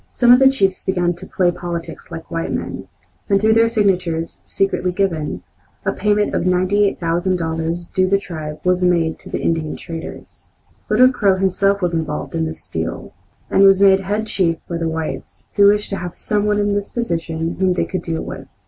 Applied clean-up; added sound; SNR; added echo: none; none; none; none.